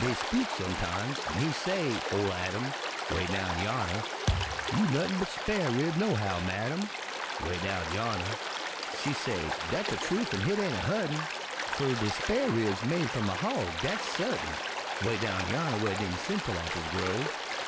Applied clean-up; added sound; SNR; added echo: none; Stream + Thump, thud; 2 dB; none.